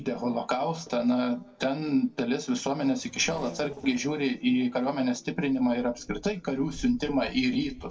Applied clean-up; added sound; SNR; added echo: neural separator model SepFormer DNS4.